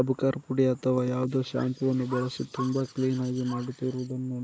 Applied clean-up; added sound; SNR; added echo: neural mask model Resemble Enhance denoiser.